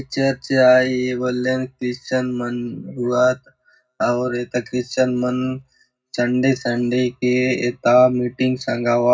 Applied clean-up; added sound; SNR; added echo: none; none; none; reverberation time 0.4 s.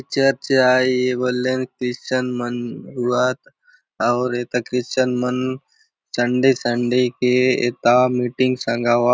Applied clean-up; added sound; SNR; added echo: none; none; none; none.